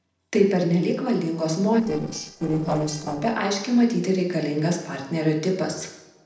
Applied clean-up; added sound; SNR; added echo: neural separator model SepFormer DNS4.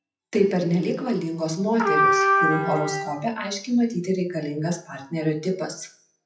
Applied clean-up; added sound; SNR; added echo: classical method WPE with log-MMSE.